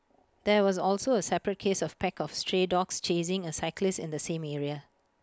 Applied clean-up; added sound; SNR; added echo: none; none; none; none.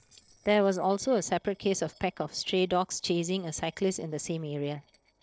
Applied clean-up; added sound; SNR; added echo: neural separator model SepFormer DNS4.